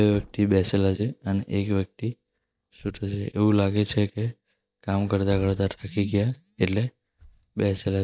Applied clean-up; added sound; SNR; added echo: neural mask model DeepFilterNet 3.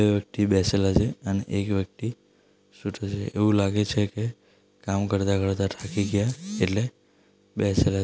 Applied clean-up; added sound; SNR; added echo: none; none; none; none.